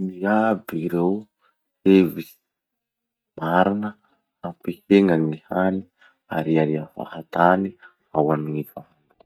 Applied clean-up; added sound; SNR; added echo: neural mask model DeepFilterNet 3.